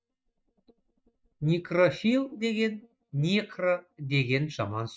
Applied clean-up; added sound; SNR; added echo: neural mask model DeepFilterNet 3.